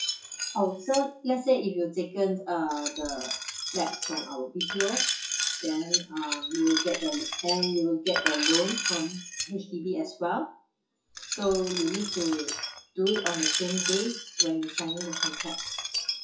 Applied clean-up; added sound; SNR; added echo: classical method WPE with log-MMSE.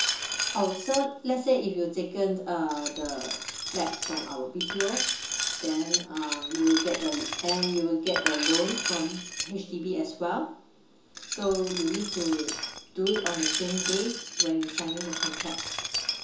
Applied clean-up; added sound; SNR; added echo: none; Glass; 3 dB; reverberation time 0.7 s.